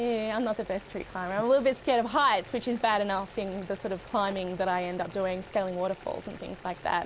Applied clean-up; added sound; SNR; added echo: none; Boiling; 18 dB; none.